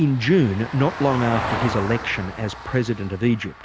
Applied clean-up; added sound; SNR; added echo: none; Vehicle; 9 dB; none.